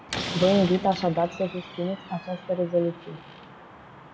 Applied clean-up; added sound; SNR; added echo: none; Slam; 10 dB; reverberation time 1.4 s.